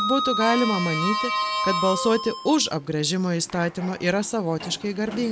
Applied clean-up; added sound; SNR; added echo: none; Sliding door; 5 dB; none.